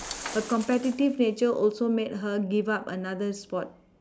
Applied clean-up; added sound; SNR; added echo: none; Shatter; 17 dB; none.